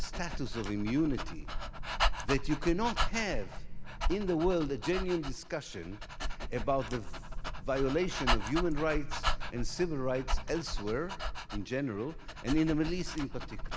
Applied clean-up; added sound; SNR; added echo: none; Dog; 0 dB; none.